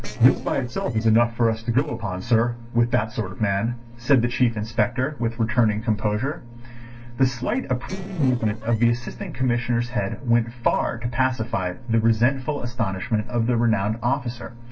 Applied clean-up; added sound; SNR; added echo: neural separator model SepFormer DNS4.